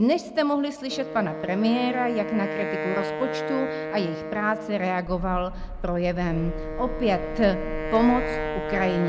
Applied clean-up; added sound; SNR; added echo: none; Wind instrument, woodwind instrument + Car; 5 dB; none.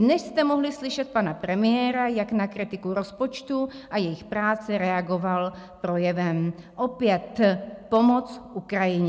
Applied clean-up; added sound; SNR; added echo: none; none; none; none.